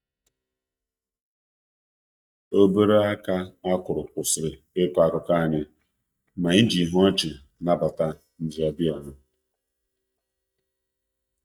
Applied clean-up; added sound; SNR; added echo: neural mask model DeepFilterNet 3.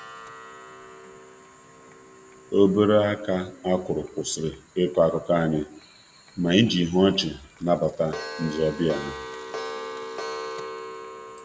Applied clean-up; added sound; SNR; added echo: none; Clock; 14 dB; none.